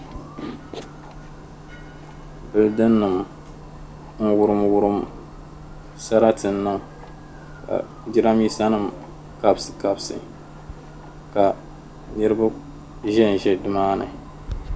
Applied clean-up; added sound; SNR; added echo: none; Clock; 15 dB; none.